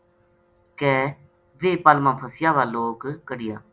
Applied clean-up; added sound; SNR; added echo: none; none; none; none.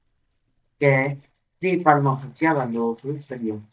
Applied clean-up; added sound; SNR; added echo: neural mask model DeepFilterNet 3.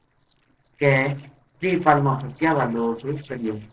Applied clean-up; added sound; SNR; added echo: neural separator model SepFormer DNS4.